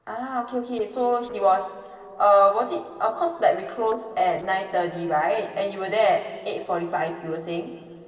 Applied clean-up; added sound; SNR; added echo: neural separator model SepFormer DNS4.